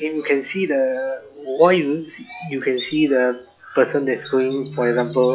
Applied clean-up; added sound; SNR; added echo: classical method log-MMSE.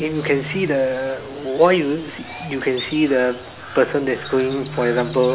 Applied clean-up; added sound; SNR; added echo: none; Crow; 14 dB; none.